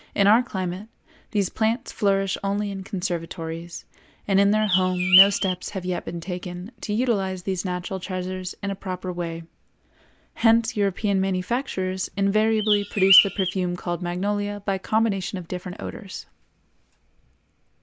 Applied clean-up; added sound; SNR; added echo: none; Bird; -2 dB; none.